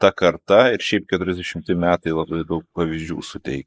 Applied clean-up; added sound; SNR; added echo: neural mask model Resemble Enhance denoiser.